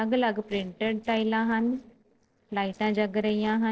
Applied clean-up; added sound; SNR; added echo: neural separator model SepFormer DNS4.